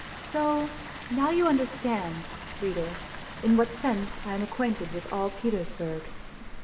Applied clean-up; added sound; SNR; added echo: none; Water; 10 dB; reverberation time 1.4 s.